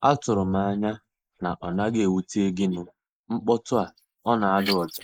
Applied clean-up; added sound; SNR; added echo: neural mask model Resemble Enhance denoiser.